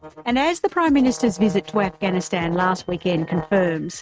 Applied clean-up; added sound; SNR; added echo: neural mask model RNNoise.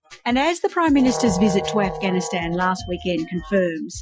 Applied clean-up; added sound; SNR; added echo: classical method Wiener filter.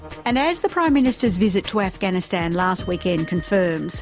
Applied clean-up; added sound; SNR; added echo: none; none; none; none.